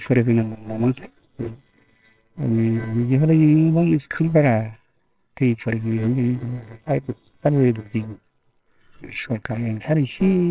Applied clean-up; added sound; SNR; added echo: neural separator model SepFormer WHAMR!.